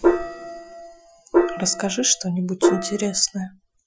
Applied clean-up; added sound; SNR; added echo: classical method Wiener filter.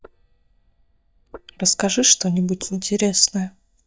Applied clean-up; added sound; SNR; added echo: neural mask model DeepFilterNet 3.